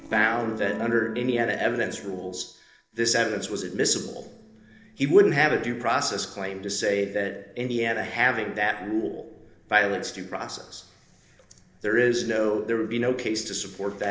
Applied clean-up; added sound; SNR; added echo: neural separator model SepFormer DNS4.